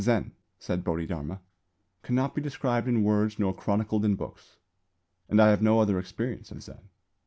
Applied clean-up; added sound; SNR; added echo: none; none; none; none.